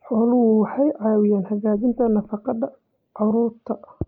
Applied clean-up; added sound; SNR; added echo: neural mask model Resemble Enhance denoiser.